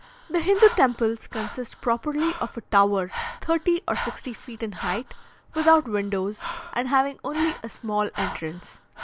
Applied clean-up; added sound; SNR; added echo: none; Breathing; 12 dB; none.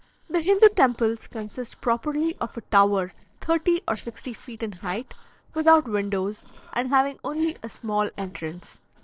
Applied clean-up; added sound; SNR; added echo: neural separator model SepFormer DNS4.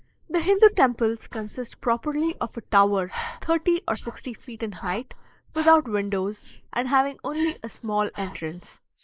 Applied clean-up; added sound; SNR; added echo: neural mask model Resemble Enhance denoiser.